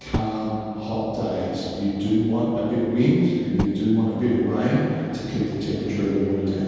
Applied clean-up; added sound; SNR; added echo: none; Fire; 13 dB; reverberation time 2.1 s.